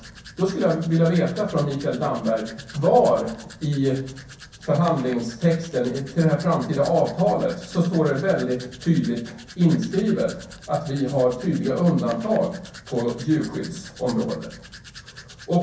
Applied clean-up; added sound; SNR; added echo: none; Domestic sounds, home sounds; 20 dB; reverberation time 0.6 s.